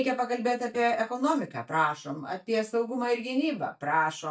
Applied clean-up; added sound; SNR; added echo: neural mask model DeepFilterNet 3.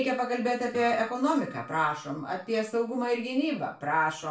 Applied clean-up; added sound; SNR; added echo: none; Acoustic guitar; 20 dB; reverberation time 0.3 s.